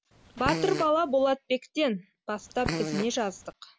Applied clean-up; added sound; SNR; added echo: none; Fart; 7 dB; none.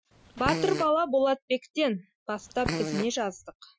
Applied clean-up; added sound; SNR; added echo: classical method Wiener filter.